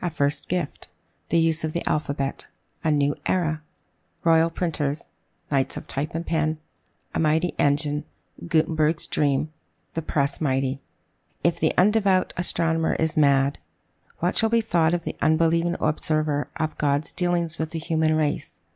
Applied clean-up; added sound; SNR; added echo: none; none; none; none.